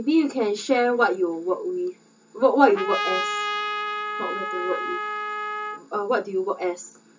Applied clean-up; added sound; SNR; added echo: none; Trumpet; 4 dB; reverberation time 0.2 s.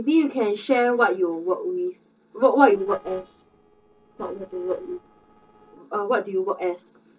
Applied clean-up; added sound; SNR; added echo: neural separator model SepFormer DNS4.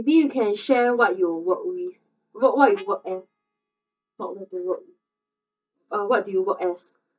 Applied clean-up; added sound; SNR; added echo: neural mask model DeepFilterNet 3.